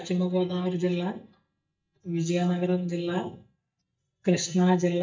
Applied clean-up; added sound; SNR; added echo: neural mask model DeepFilterNet 3.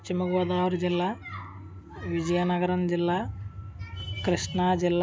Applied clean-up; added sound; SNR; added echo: none; none; none; none.